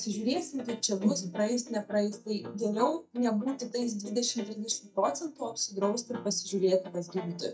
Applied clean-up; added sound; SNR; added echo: neural mask model DeepFilterNet 3.